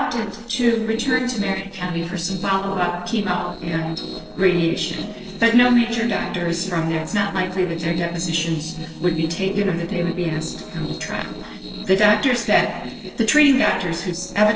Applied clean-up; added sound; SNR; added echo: neural separator model SepFormer DNS4.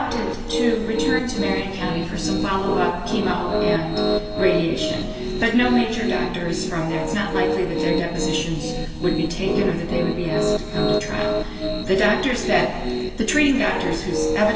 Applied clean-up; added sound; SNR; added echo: none; Piano; 2 dB; reverberation time 2.5 s.